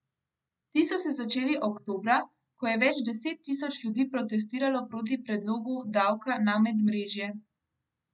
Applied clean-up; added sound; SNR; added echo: none; none; none; none.